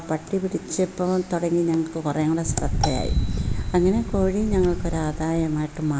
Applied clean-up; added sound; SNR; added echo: none; Marimba, xylophone; 14 dB; none.